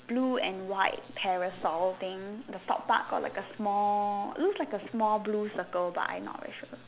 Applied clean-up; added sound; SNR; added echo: none; none; none; none.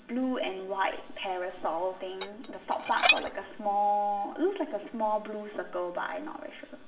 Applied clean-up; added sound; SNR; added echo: none; Dishes, pots, and pans; -1 dB; reverberation time 0.9 s.